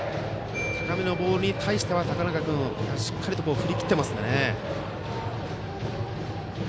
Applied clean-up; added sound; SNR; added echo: none; Marimba, xylophone; 17 dB; none.